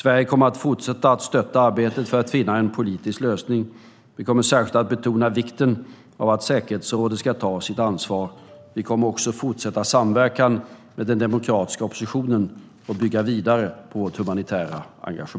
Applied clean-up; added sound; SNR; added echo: none; none; none; none.